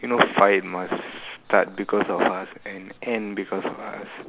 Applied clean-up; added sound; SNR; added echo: none; none; none; none.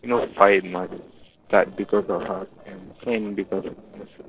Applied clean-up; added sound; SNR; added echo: neural separator model SepFormer DNS4.